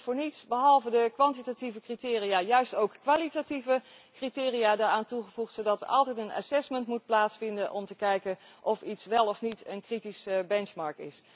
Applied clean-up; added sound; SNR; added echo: none; none; none; none.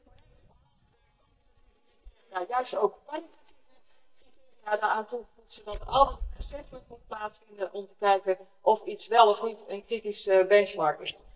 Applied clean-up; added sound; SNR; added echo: neural mask model DeepFilterNet 3.